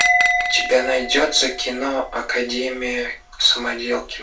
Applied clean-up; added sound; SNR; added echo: none; Bell; 3 dB; reverberation time 0.3 s.